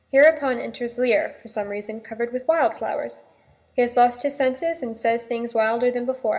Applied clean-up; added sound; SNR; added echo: none; none; none; reverberation time 1.0 s.